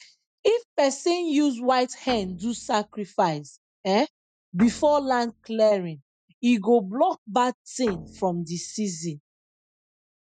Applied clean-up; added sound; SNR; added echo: neural mask model RNNoise.